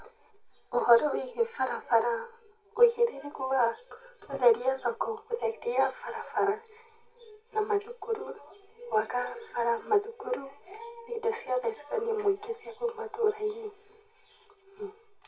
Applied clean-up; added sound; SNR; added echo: none; none; none; reverberation time 0.1 s.